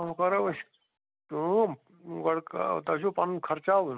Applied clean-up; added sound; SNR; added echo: none; none; none; none.